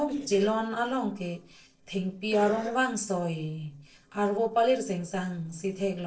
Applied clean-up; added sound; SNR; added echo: neural separator model SepFormer DNS4.